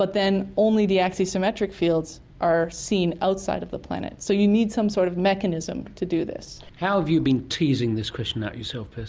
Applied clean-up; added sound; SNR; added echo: none; none; none; none.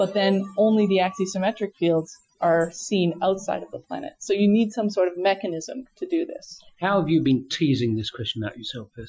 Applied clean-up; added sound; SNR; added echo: classical method Wiener filter.